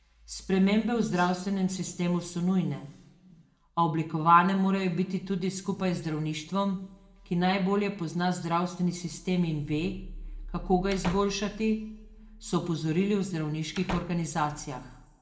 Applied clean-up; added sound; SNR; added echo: none; Slam / Wood; 15 dB; reverberation time 0.8 s.